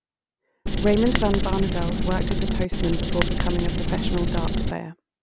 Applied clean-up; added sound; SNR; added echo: none; Writing; -5 dB; none.